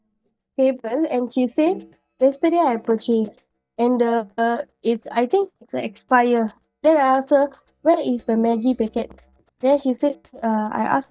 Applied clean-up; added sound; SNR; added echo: neural mask model DeepFilterNet 3.